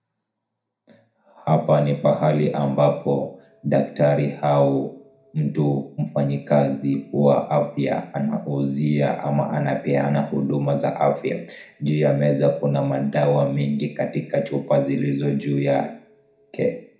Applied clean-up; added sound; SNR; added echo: none; none; none; reverberation time 0.4 s.